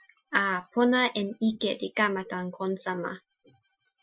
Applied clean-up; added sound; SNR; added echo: classical method Wiener filter.